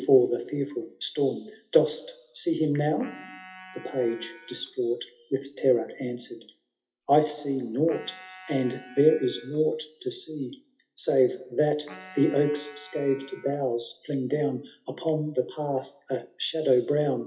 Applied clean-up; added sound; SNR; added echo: classical method WPE with log-MMSE.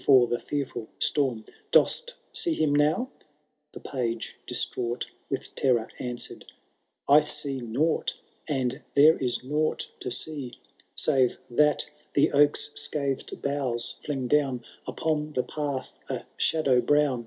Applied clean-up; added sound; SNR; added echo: none; none; none; none.